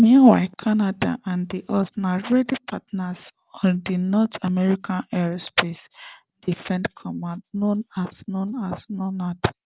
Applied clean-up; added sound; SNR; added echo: none; none; none; none.